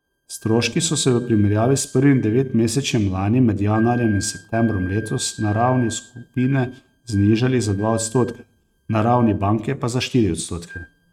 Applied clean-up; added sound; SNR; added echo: neural mask model RNNoise.